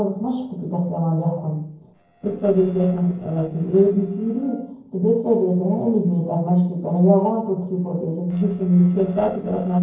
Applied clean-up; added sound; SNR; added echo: neural separator model SepFormer DNS4.